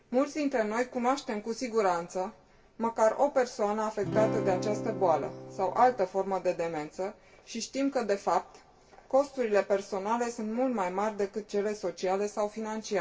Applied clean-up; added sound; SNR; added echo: none; Acoustic guitar / Strum; 5 dB; reverberation time 0.2 s.